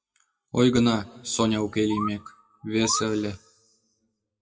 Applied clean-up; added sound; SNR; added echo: classical method WPE with log-MMSE.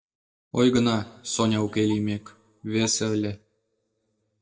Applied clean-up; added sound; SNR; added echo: neural mask model DeepFilterNet 3.